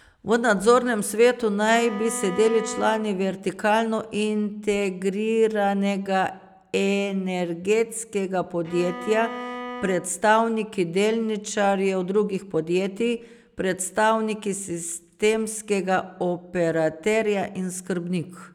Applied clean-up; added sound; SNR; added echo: none; Bowed string instrument; 11 dB; none.